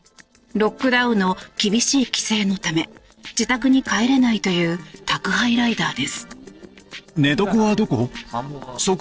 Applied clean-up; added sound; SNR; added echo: neural separator model SepFormer DNS4.